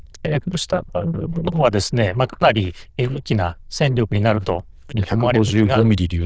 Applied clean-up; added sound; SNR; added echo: neural diffusion model UNIVERSE++.